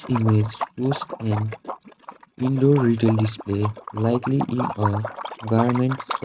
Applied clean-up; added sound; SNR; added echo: neural mask model RNNoise.